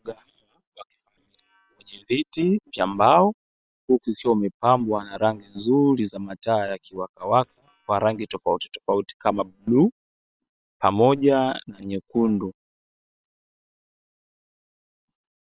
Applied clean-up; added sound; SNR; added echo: neural separator model SepFormer WHAM!.